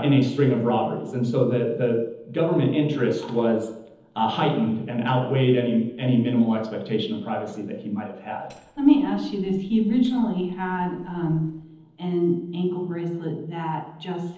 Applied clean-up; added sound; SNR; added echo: neural separator model SepFormer DNS4.